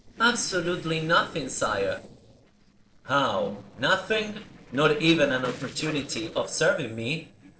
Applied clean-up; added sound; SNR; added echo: neural separator model SepFormer DNS4.